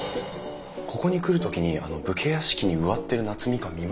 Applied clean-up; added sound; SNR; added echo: none; Cricket; 17 dB; none.